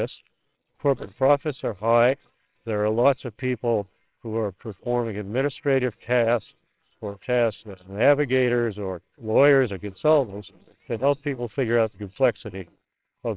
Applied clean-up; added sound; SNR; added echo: neural separator model SepFormer WHAMR!.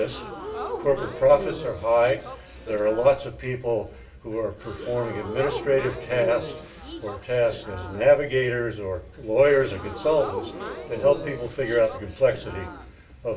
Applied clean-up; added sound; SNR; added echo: none; Crowd / Gasp; 12 dB; reverberation time 0.2 s.